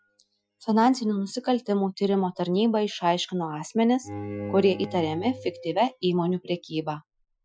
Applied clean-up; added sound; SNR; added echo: classical method Wiener filter.